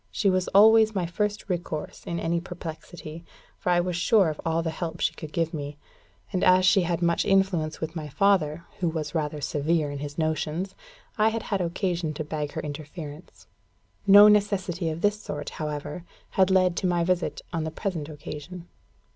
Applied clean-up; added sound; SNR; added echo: none; none; none; none.